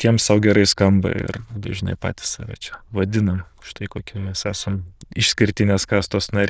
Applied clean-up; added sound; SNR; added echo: neural diffusion model UNIVERSE++.